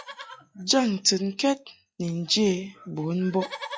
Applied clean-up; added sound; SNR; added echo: classical method log-MMSE.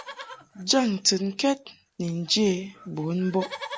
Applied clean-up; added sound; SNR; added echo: none; Livestock, farm animals, working animals; 16 dB; none.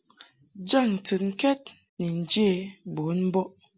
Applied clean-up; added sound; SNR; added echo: none; none; none; none.